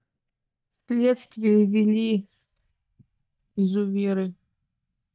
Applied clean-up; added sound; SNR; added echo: neural mask model DeepFilterNet 3.